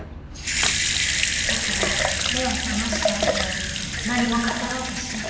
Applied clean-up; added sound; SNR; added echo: none; Sink (filling or washing) / Water tap, faucet / Liquid; -4 dB; reverberation time 1.3 s.